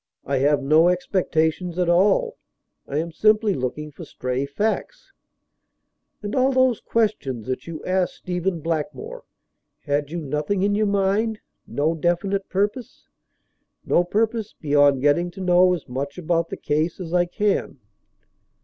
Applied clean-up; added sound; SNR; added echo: none; none; none; none.